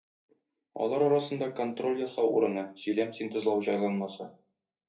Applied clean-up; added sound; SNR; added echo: none; none; none; reverberation time 0.3 s.